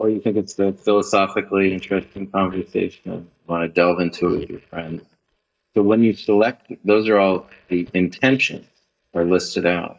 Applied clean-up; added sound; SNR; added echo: neural mask model DeepFilterNet 3.